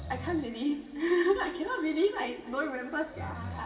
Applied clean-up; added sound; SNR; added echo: none; Breathing; 14 dB; reverberation time 2.8 s.